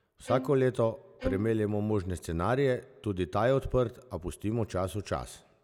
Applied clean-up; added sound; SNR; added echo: none; Bowed string instrument; 9 dB; none.